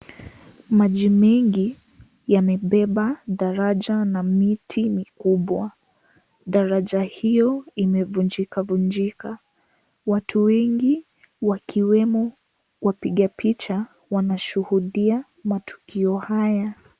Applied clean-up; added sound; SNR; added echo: none; none; none; none.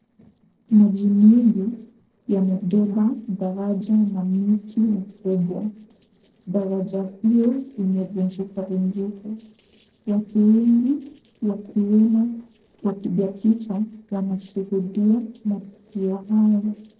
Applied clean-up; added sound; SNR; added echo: neural separator model SepFormer DNS4.